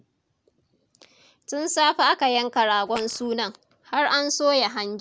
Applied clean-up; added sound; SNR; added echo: none; Fart; 14 dB; none.